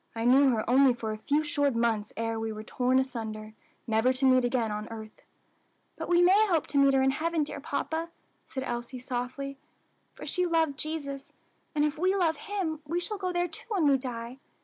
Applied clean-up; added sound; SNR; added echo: none; none; none; none.